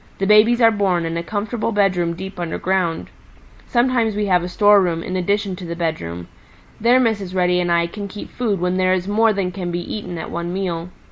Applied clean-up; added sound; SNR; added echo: none; none; none; none.